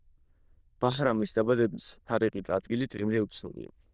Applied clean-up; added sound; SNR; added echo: neural diffusion model UNIVERSE++.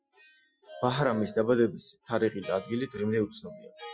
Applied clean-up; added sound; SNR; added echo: classical method Wiener filter.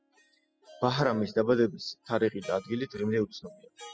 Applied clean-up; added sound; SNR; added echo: classical method spectral subtraction.